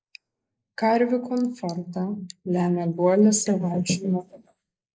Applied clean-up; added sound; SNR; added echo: neural mask model Resemble Enhance denoiser.